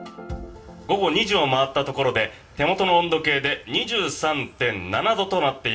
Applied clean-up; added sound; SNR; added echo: none; none; none; reverberation time 0.4 s.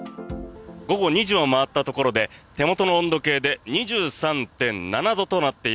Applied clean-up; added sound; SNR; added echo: none; none; none; none.